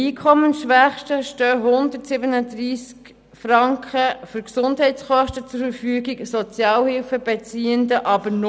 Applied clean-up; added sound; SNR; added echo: none; none; none; none.